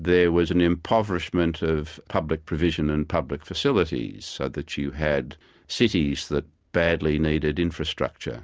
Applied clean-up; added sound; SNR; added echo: none; none; none; none.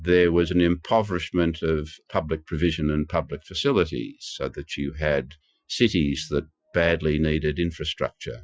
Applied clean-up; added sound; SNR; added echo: classical method Wiener filter.